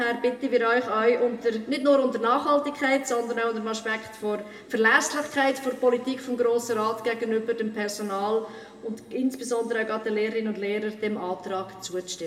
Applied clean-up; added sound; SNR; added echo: none; none; none; reverberation time 1.3 s.